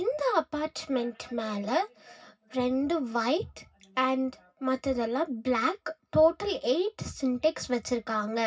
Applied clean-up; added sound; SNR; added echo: none; none; none; reverberation time 0.4 s.